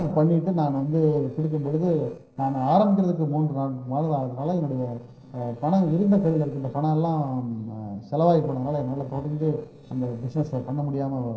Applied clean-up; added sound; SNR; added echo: neural separator model SepFormer DNS4.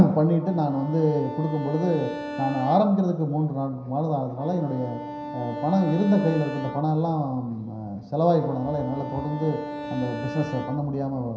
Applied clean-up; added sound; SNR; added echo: none; Wind instrument, woodwind instrument; 11 dB; reverberation time 0.9 s.